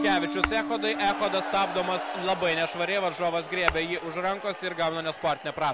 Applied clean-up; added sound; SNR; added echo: none; Bass guitar + Tap / Glass; 8 dB; none.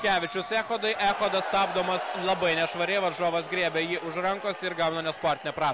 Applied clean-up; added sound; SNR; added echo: none; none; none; none.